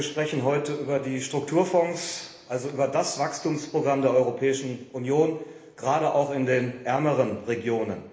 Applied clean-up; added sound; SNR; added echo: none; none; none; reverberation time 1.0 s.